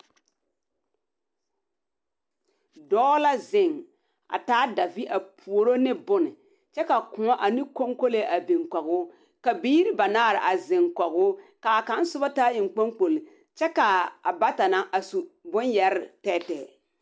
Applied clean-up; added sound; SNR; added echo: none; none; none; none.